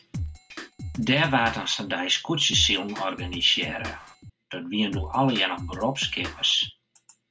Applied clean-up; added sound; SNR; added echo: none; Drum kit; 10 dB; none.